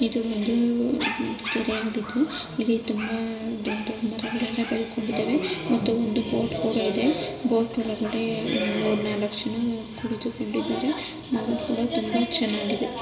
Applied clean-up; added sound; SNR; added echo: none; Dog; 16 dB; reverberation time 2.3 s.